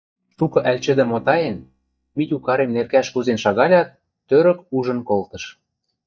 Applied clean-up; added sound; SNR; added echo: neural mask model DeepFilterNet 3.